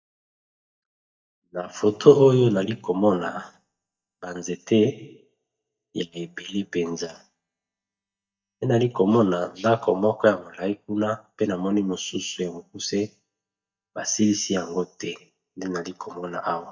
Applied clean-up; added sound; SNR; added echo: neural mask model DeepFilterNet 3.